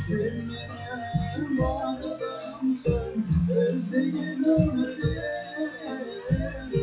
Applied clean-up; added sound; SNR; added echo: classical method WPE with log-MMSE.